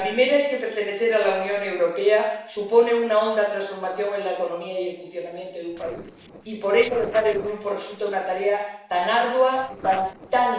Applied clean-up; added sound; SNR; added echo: neural separator model SepFormer DNS4.